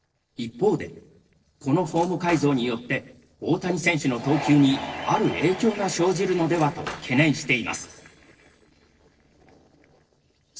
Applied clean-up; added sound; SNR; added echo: neural separator model SepFormer DNS4.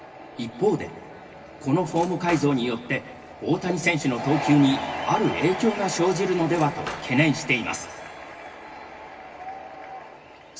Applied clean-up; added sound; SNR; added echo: none; Cutlery, silverware / Drawer open or close; 14 dB; reverberation time 1.3 s.